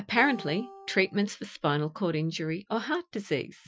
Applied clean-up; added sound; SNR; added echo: classical method Wiener filter.